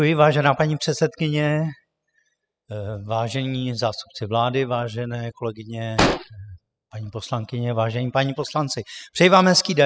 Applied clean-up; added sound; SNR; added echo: classical method spectral subtraction.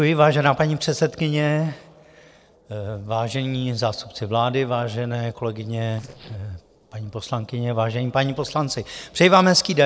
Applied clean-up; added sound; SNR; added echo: neural separator model SepFormer DNS4.